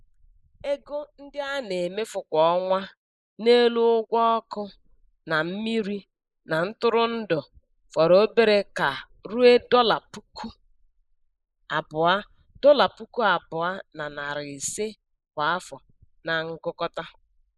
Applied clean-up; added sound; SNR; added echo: neural mask model Resemble Enhance denoiser.